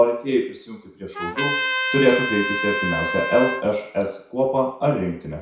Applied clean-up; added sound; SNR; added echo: none; Trumpet; 3 dB; reverberation time 0.6 s.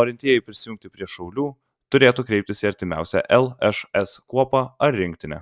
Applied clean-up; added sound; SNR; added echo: none; none; none; none.